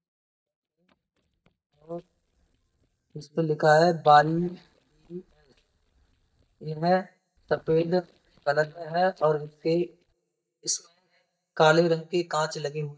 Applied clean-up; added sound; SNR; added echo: neural mask model DeepFilterNet 3.